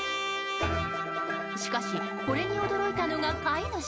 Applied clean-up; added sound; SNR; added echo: none; Trumpet; 4 dB; none.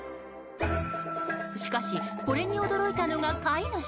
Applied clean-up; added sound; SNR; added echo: none; none; none; none.